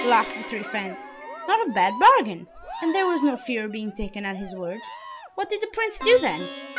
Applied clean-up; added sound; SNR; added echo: none; Plucked string instrument + Cheering; 12 dB; none.